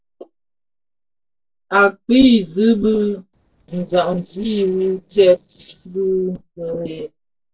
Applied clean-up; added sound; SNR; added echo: neural separator model SepFormer DNS4.